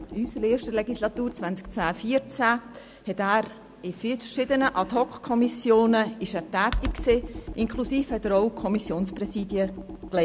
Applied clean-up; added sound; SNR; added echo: none; Computer keyboard; 13 dB; none.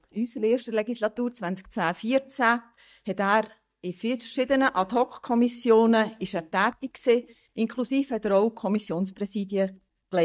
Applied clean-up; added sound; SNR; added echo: neural mask model DeepFilterNet 3.